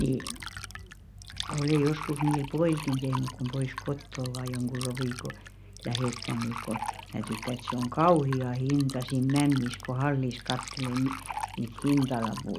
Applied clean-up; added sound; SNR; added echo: none; Fill (with liquid); 11 dB; none.